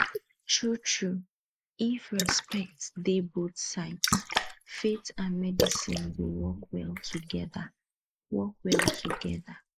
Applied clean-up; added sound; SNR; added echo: neural mask model Resemble Enhance denoiser.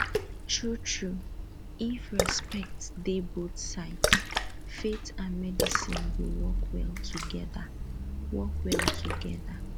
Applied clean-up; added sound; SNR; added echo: none; Splash, splatter; -4 dB; none.